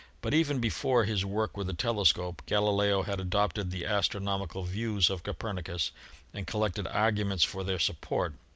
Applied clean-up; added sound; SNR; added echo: none; none; none; none.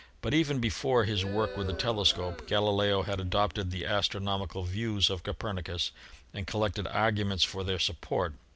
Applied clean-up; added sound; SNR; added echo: none; Crowd; 14 dB; none.